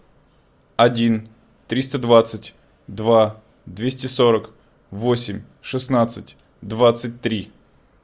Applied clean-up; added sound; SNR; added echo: none; none; none; none.